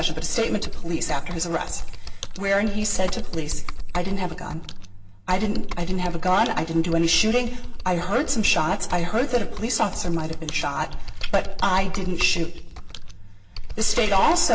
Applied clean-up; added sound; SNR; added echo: none; Computer keyboard; 0 dB; reverberation time 0.8 s.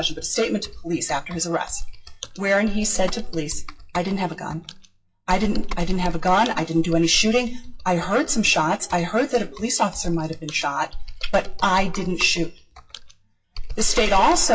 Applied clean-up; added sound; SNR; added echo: classical method WPE with log-MMSE.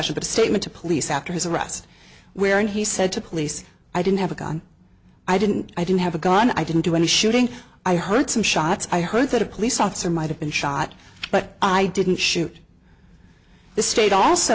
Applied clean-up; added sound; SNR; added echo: none; none; none; none.